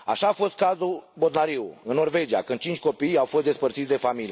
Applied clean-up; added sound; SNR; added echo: none; none; none; none.